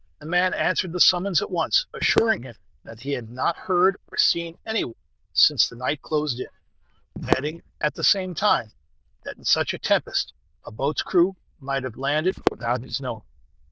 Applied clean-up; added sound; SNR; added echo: neural diffusion model UNIVERSE++.